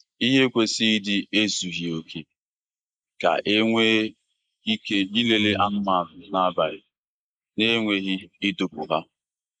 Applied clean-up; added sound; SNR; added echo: neural mask model Resemble Enhance denoiser.